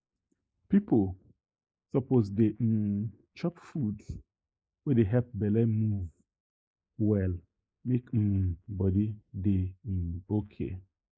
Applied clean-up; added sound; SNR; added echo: neural mask model Resemble Enhance denoiser.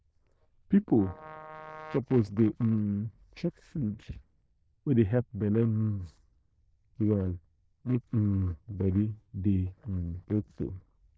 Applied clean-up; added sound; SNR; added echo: neural diffusion model UNIVERSE++.